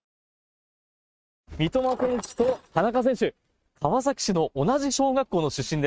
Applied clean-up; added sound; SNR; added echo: neural mask model RNNoise.